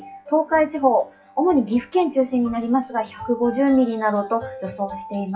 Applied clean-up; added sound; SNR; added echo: classical method WPE with log-MMSE.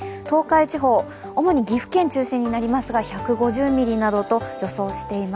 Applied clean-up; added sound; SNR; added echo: none; none; none; none.